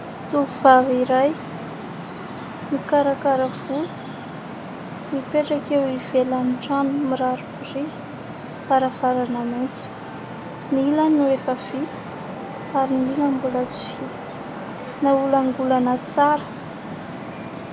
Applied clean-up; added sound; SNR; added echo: none; Traffic noise, roadway noise; 10 dB; none.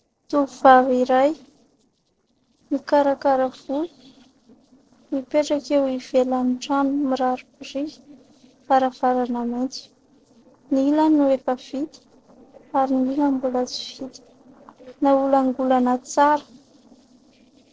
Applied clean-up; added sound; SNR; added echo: neural separator model SepFormer DNS4.